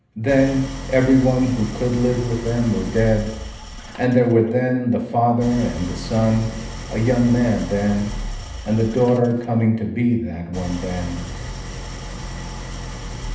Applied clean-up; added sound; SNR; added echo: none; Idling; 11 dB; reverberation time 0.8 s.